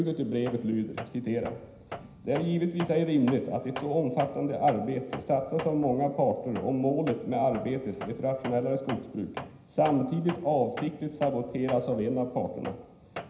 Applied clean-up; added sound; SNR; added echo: none; Tools; 14 dB; reverberation time 0.9 s.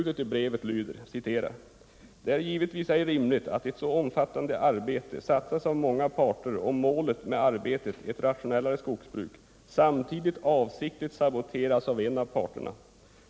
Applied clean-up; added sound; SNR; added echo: none; none; none; none.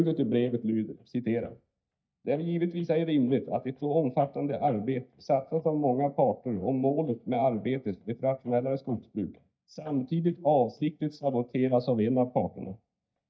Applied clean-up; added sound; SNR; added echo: neural mask model DeepFilterNet 3.